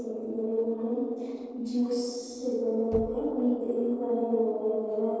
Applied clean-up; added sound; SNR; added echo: neural separator model SepFormer DNS4.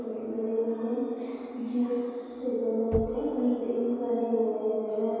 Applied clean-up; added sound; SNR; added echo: none; Knock; 17 dB; reverberation time 2.1 s.